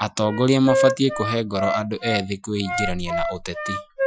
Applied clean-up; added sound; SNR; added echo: classical method Wiener filter.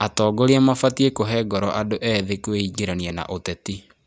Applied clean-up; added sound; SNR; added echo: none; none; none; none.